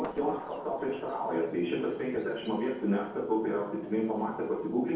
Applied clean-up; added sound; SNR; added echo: neural separator model SepFormer DNS4.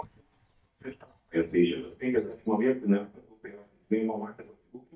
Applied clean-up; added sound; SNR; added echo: neural mask model DeepFilterNet 3.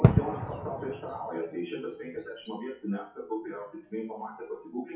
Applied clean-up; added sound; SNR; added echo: classical method WPE with log-MMSE.